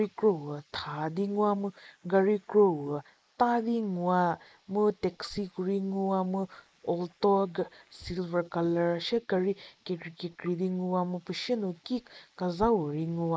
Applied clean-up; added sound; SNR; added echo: neural mask model Resemble Enhance denoiser.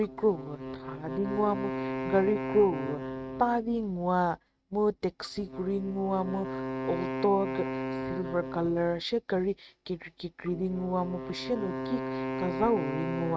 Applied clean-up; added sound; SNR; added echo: neural mask model RNNoise.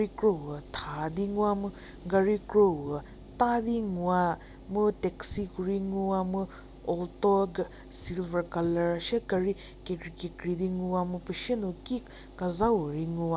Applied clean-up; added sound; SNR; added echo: none; none; none; none.